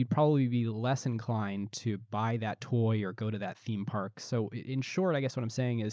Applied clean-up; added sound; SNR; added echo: none; none; none; none.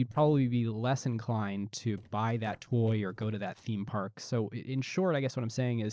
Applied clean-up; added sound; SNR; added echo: neural separator model SepFormer DNS4.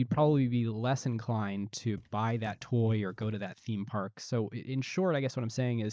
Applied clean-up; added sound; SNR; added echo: neural mask model DeepFilterNet 3.